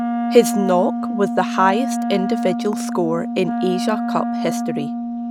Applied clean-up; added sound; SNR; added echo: none; Wind instrument, woodwind instrument; 2 dB; none.